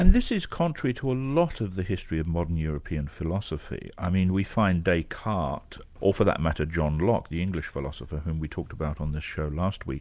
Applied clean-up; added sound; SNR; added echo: none; none; none; none.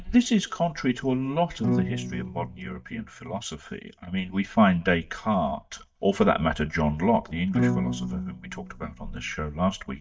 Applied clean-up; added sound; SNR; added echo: neural mask model DeepFilterNet 3.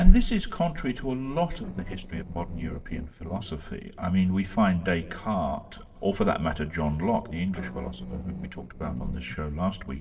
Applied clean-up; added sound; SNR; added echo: neural separator model SepFormer DNS4.